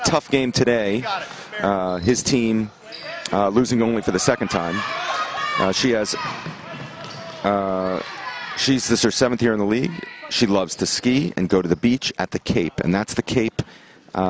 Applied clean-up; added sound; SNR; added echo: none; none; none; none.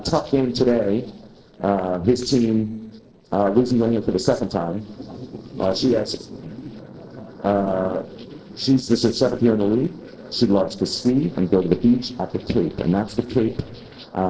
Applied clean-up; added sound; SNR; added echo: neural separator model SepFormer DNS4.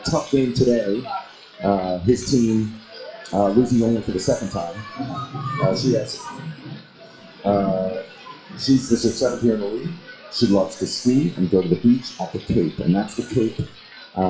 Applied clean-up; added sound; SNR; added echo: classical method WPE with log-MMSE.